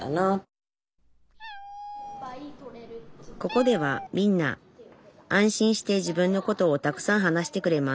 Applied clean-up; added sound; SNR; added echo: none; Meow; 14 dB; none.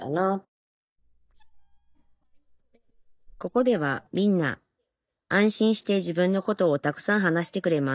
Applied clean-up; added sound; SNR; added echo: neural mask model DeepFilterNet 3.